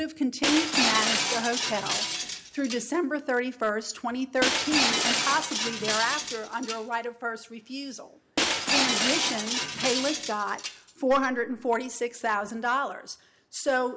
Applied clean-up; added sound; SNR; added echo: none; Shatter; 0 dB; none.